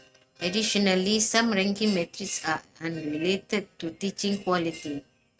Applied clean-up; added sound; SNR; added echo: neural mask model RNNoise.